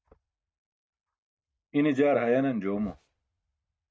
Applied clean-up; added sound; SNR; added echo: neural mask model RNNoise.